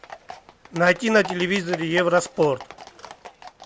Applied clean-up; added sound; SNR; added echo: none; Livestock, farm animals, working animals; 14 dB; none.